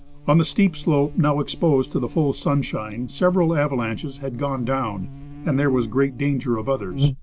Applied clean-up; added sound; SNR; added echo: none; Buzz; 11 dB; none.